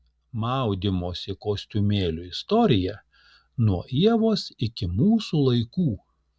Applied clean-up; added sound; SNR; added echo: none; none; none; none.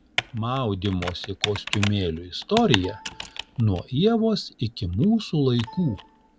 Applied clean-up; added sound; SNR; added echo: none; Computer keyboard; 10 dB; none.